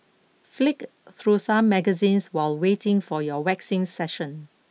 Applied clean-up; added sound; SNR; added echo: none; none; none; none.